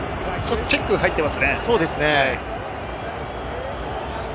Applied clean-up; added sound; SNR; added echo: none; none; none; none.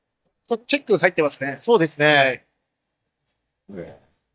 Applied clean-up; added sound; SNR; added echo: neural mask model DeepFilterNet 3.